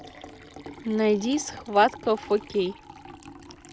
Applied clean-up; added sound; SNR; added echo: none; Liquid; 17 dB; none.